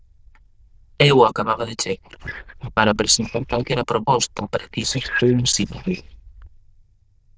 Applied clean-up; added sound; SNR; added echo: neural diffusion model UNIVERSE++.